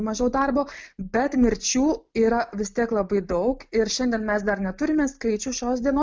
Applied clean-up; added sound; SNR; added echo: none; none; none; none.